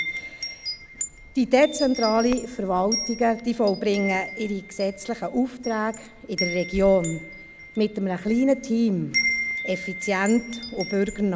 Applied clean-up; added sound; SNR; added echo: none; Wind chime; 7 dB; none.